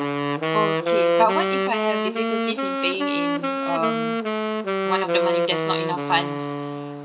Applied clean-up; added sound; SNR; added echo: none; Wind instrument, woodwind instrument; -4 dB; none.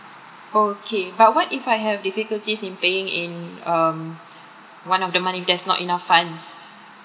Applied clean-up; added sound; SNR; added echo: none; none; none; none.